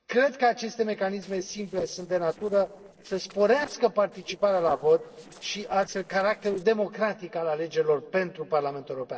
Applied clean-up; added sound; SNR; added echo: neural separator model SepFormer DNS4.